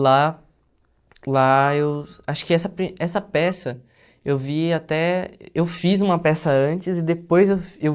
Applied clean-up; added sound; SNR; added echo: neural mask model DeepFilterNet 3.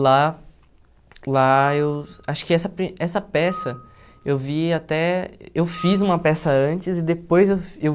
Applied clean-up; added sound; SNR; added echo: none; Screech / Glass; 18 dB; none.